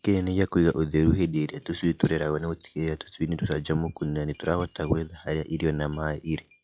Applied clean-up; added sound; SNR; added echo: classical method log-MMSE.